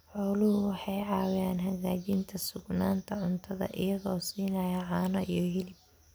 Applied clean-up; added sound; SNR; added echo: none; none; none; none.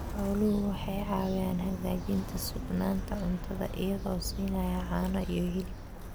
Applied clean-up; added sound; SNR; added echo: none; Walk, footsteps; 5 dB; none.